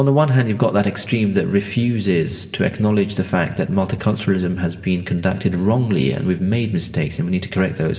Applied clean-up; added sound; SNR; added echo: none; none; none; reverberation time 2.5 s.